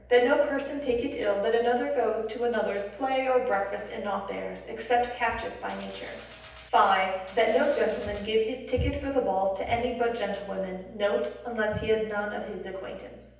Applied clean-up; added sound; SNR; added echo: none; Mechanisms; 17 dB; reverberation time 0.9 s.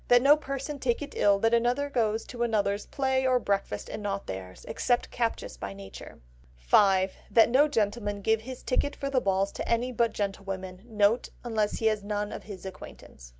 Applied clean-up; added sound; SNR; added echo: none; none; none; none.